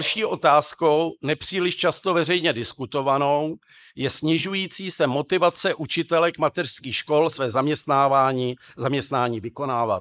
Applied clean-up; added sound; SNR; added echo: neural mask model Resemble Enhance denoiser.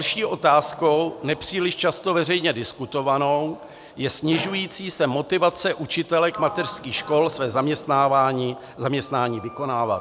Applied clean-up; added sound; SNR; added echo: none; Sliding door; 19 dB; none.